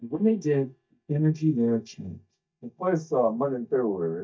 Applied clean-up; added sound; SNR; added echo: neural mask model DeepFilterNet 3.